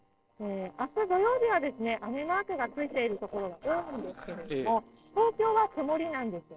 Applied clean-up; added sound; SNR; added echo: neural separator model SepFormer DNS4.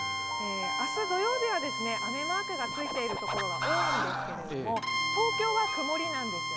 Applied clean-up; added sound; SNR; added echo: none; Scratching (performance technique) + Bowed string instrument; -1 dB; none.